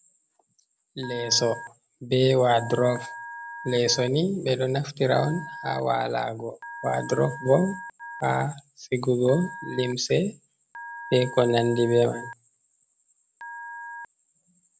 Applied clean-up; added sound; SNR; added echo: none; Telephone; 15 dB; none.